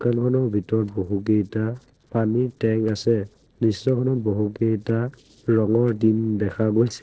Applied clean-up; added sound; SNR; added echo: neural separator model SepFormer DNS4.